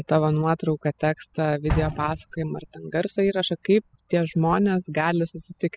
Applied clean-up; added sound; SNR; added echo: classical method spectral subtraction.